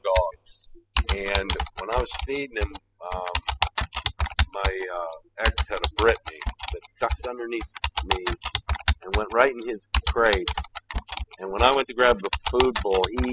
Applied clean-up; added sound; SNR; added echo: classical method spectral subtraction.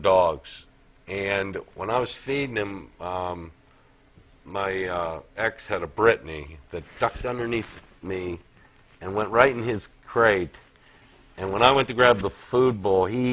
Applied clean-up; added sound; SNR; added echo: none; none; none; none.